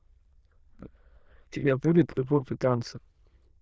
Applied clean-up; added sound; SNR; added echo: neural diffusion model UNIVERSE++.